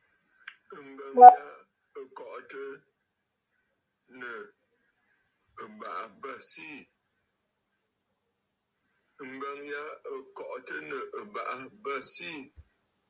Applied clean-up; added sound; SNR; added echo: none; none; none; none.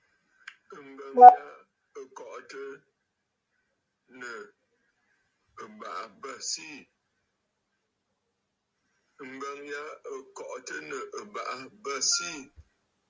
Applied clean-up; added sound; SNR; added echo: none; Wind instrument, woodwind instrument; 16 dB; none.